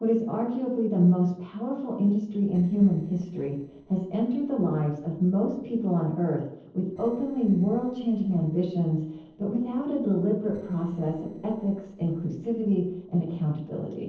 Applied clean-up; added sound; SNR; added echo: neural separator model SepFormer DNS4.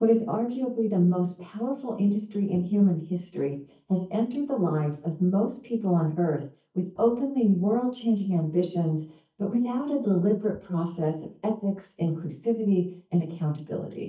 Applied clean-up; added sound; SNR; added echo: neural mask model DeepFilterNet 3.